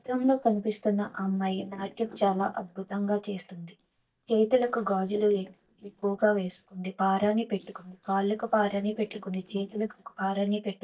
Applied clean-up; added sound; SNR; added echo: neural mask model DeepFilterNet 3.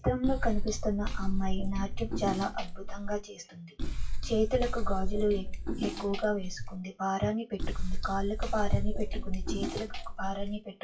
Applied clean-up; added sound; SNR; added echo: classical method WPE with log-MMSE.